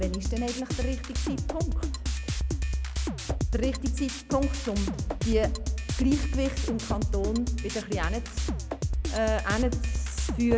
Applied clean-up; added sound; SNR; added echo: none; Drum kit; -2 dB; none.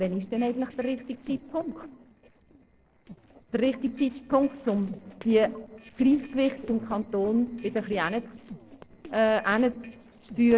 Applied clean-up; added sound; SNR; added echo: neural separator model SepFormer DNS4.